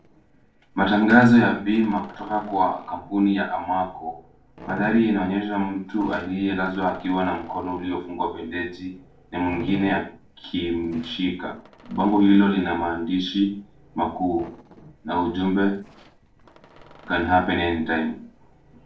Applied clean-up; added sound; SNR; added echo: neural separator model SepFormer DNS4.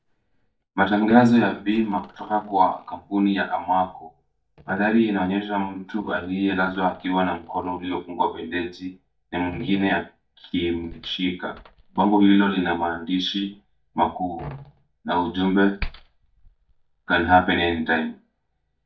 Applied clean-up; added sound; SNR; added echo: neural mask model DeepFilterNet 3.